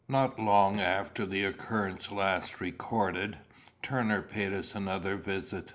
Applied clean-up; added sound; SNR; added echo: none; none; none; none.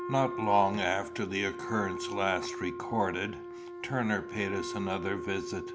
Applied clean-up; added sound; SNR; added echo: none; Wind instrument, woodwind instrument; 7 dB; none.